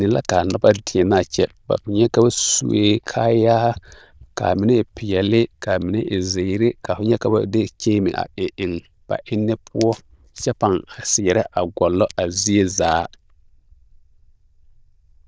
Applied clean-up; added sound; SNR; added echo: neural diffusion model UNIVERSE++.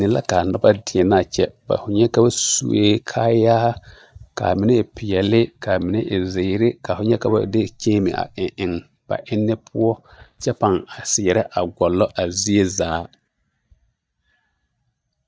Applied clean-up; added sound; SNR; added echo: neural mask model DeepFilterNet 3.